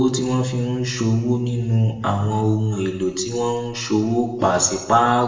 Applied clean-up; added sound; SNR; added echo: none; none; none; reverberation time 0.9 s.